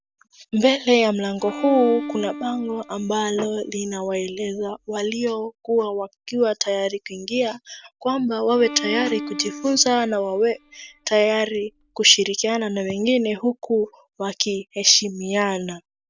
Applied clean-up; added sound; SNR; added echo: none; Bowed string instrument; 13 dB; none.